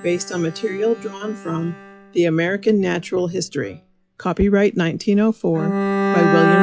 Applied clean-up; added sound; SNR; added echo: classical method log-MMSE.